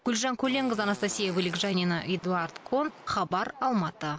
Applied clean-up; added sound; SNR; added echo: none; Fart; 18 dB; none.